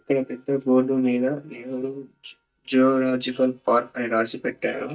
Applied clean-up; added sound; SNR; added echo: neural mask model DeepFilterNet 3.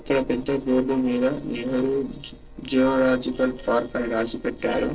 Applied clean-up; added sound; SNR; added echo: neural separator model SepFormer DNS4.